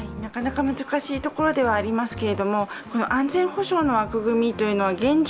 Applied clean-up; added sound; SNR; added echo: none; none; none; none.